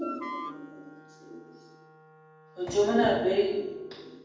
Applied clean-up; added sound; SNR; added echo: none; Wind instrument, woodwind instrument; 15 dB; reverberation time 1.2 s.